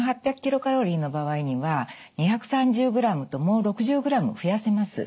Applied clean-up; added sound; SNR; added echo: none; none; none; none.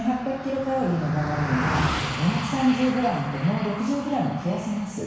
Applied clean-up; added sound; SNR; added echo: none; Car passing by; 6 dB; reverberation time 1.1 s.